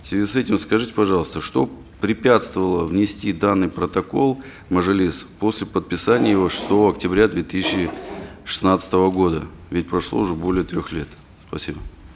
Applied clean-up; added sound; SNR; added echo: none; none; none; none.